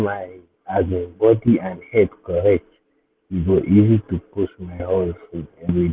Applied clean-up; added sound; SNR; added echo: none; none; none; none.